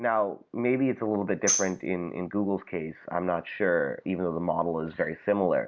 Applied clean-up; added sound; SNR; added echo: none; Tambourine; 5 dB; none.